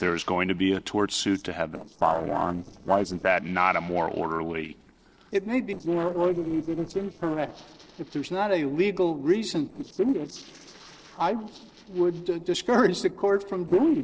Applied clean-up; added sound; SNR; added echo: neural separator model SepFormer DNS4.